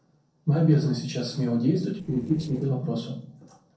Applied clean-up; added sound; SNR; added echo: neural separator model SepFormer DNS4.